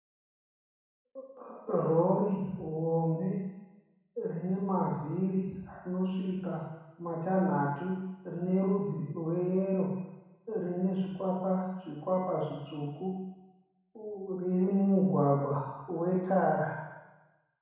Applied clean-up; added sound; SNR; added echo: none; none; none; reverberation time 1.1 s.